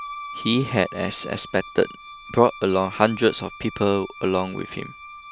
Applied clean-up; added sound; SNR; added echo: none; Wind instrument, woodwind instrument; 15 dB; none.